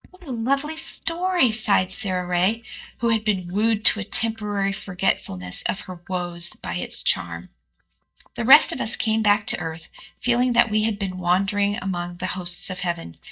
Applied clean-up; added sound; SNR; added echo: neural mask model DeepFilterNet 3.